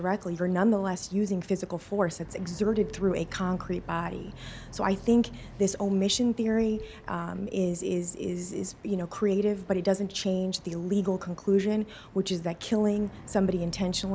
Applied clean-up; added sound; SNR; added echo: none; Boat, Water vehicle; 18 dB; none.